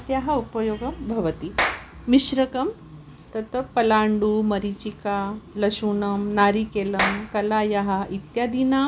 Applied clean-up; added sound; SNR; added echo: none; Clapping; 8 dB; none.